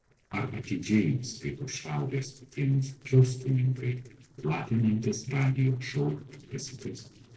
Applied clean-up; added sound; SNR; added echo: neural separator model SepFormer DNS4.